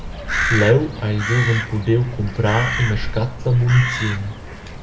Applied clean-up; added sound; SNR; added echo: none; Crow; 6 dB; reverberation time 0.5 s.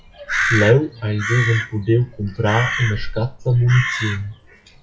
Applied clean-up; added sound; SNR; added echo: classical method WPE with log-MMSE.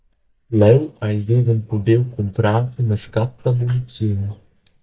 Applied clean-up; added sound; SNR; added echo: neural mask model DeepFilterNet 3.